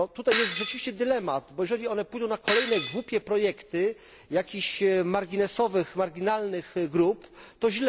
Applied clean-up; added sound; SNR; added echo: none; Shatter; 8 dB; none.